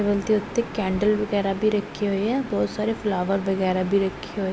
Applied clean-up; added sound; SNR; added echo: none; none; none; none.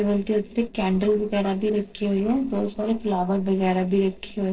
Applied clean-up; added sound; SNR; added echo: neural separator model SepFormer DNS4.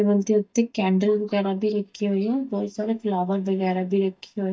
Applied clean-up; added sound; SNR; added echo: neural mask model DeepFilterNet 3.